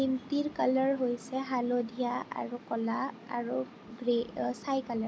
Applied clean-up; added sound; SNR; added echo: none; none; none; none.